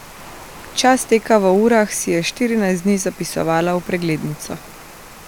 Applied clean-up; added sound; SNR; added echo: none; Rain + Waves, surf; 19 dB; none.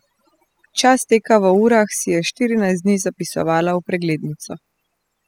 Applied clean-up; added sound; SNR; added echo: classical method spectral subtraction.